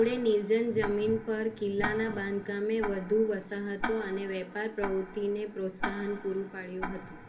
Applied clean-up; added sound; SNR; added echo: none; Tick-tock; 10 dB; reverberation time 0.3 s.